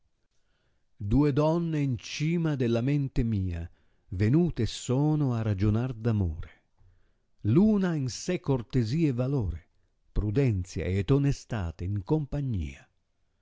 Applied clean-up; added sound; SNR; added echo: none; none; none; none.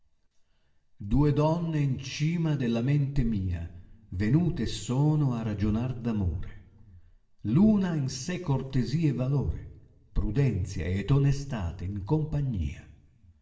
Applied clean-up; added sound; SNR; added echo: none; none; none; reverberation time 0.8 s.